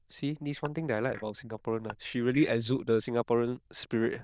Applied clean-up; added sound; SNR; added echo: neural diffusion model UNIVERSE++.